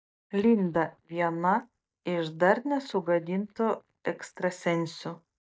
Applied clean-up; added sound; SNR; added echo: neural mask model DeepFilterNet 3.